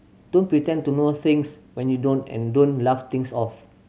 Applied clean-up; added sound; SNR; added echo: none; none; none; none.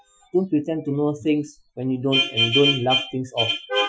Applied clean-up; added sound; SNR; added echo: classical method Wiener filter.